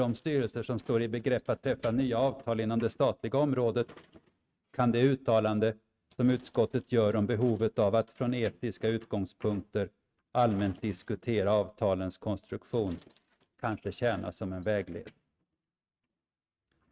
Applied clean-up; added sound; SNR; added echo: neural mask model RNNoise.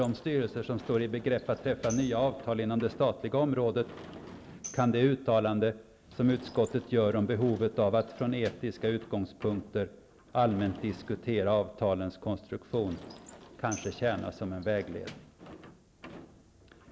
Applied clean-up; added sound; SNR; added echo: none; Tambourine + Sliding door / Slam; 19 dB; none.